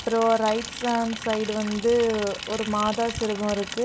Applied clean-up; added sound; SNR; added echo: none; Liquid; 11 dB; none.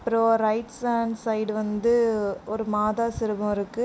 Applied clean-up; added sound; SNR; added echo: none; none; none; none.